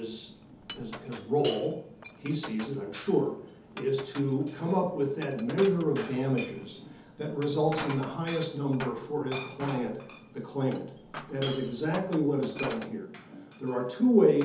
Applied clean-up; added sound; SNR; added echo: none; Glass; 14 dB; reverberation time 0.6 s.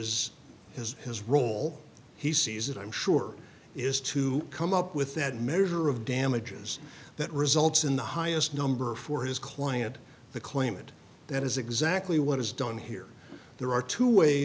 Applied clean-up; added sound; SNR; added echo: none; none; none; none.